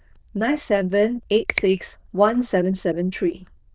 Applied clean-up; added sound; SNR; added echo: neural diffusion model UNIVERSE++.